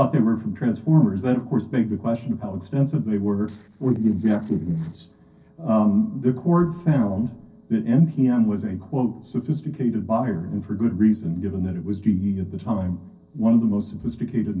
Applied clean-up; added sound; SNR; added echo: neural separator model SepFormer DNS4.